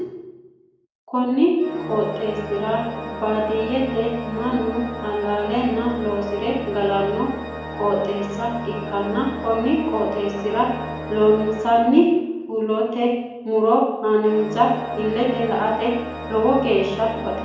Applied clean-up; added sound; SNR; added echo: none; Organ; 11 dB; reverberation time 0.9 s.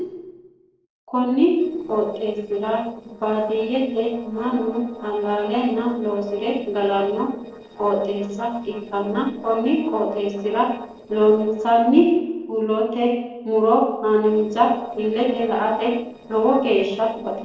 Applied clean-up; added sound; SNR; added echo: neural separator model SepFormer DNS4.